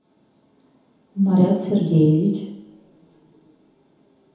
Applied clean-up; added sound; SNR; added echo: none; none; none; reverberation time 0.9 s.